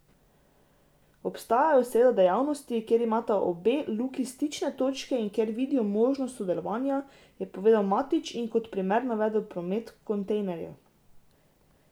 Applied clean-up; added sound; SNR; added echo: none; none; none; none.